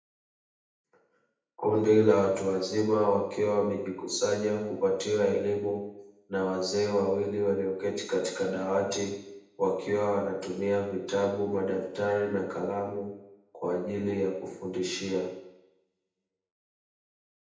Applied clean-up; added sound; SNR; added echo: none; none; none; reverberation time 0.8 s.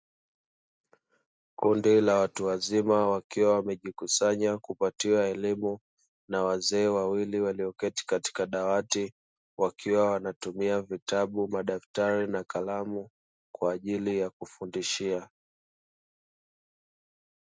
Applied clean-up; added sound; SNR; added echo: none; none; none; none.